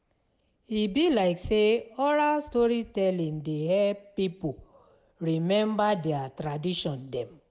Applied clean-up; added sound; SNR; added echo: none; none; none; none.